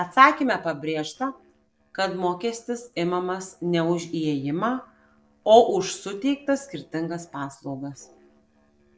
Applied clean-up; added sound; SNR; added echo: neural separator model SepFormer DNS4.